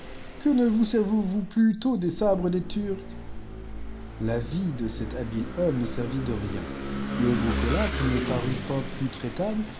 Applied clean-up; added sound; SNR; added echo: none; Engine / Vehicle; 5 dB; none.